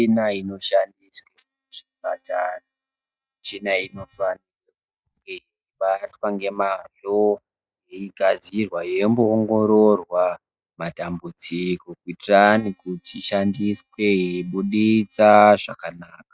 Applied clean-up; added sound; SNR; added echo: neural mask model DeepFilterNet 3.